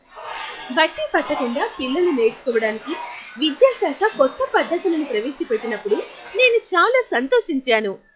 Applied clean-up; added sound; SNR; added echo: classical method log-MMSE.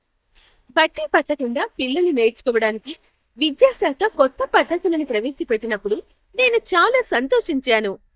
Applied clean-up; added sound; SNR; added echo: neural mask model DeepFilterNet 3.